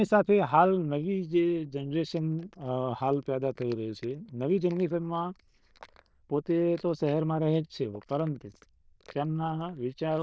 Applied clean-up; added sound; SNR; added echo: neural diffusion model UNIVERSE++.